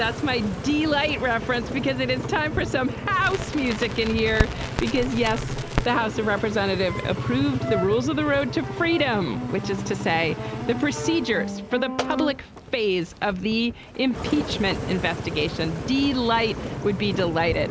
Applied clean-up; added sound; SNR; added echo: none; Engine + Crackle; 5 dB; none.